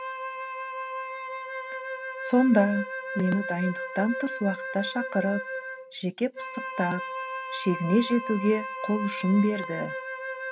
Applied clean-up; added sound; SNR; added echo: none; Wind instrument, woodwind instrument; 7 dB; none.